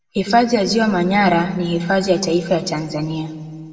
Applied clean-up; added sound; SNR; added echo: none; none; none; reverberation time 1.4 s.